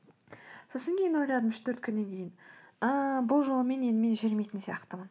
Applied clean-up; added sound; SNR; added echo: none; none; none; none.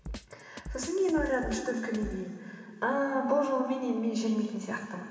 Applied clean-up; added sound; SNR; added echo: none; Drum kit; 15 dB; reverberation time 2.5 s.